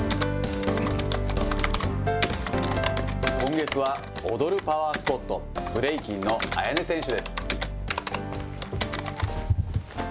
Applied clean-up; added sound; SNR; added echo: none; Computer keyboard; 8 dB; none.